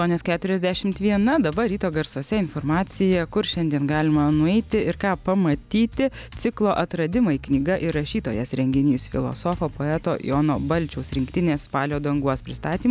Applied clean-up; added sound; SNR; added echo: none; none; none; none.